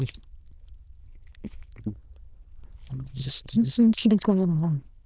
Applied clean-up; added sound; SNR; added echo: neural diffusion model UNIVERSE++.